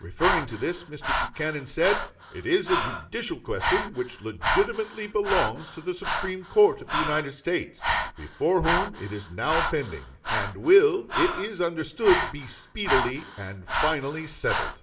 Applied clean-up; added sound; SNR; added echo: none; Breathing; 3 dB; reverberation time 0.7 s.